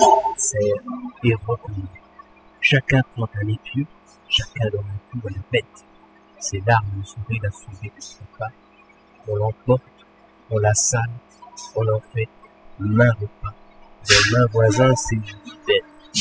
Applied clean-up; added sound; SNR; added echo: classical method spectral subtraction.